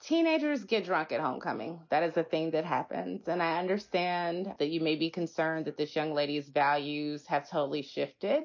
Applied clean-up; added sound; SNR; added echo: none; none; none; none.